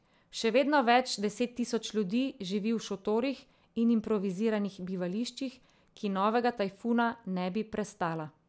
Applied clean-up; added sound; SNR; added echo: none; none; none; none.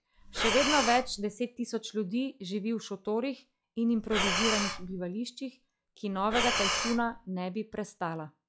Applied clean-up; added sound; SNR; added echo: classical method log-MMSE.